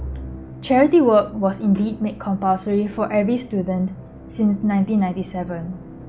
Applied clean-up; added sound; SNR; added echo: none; Musical instrument; 16 dB; none.